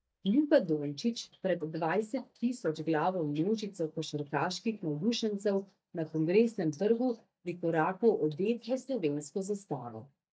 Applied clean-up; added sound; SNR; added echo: neural mask model DeepFilterNet 3.